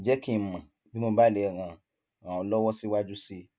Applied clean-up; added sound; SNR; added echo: none; none; none; none.